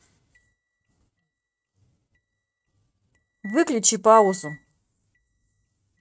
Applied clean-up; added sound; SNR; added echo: neural mask model RNNoise.